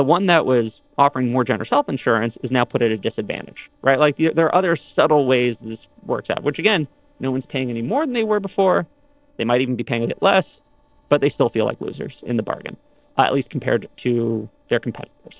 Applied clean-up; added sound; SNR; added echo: neural separator model SepFormer DNS4.